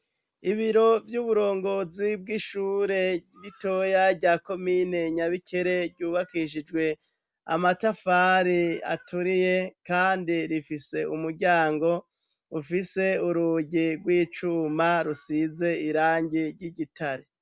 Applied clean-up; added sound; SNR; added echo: none; none; none; none.